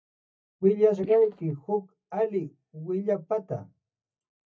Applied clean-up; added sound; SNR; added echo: neural mask model DeepFilterNet 3.